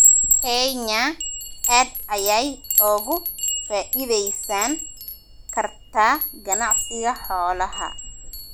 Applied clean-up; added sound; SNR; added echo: none; Chime; 0 dB; none.